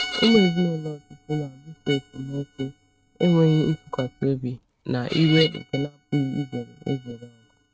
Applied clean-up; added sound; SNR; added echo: neural mask model RNNoise.